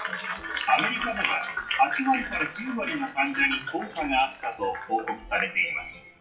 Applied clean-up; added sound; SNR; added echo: classical method WPE with log-MMSE.